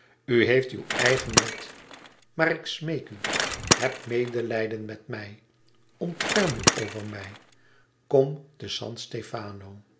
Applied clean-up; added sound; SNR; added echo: none; Bicycle; 1 dB; none.